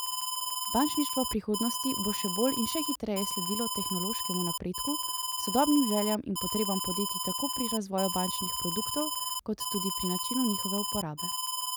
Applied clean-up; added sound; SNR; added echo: none; Alarm; 1 dB; none.